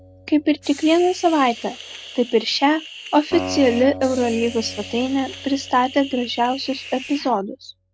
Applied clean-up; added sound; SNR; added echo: none; Acoustic guitar + Hiss; 13 dB; none.